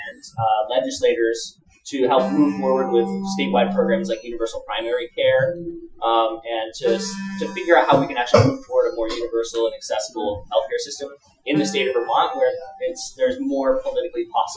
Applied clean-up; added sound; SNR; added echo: classical method Wiener filter.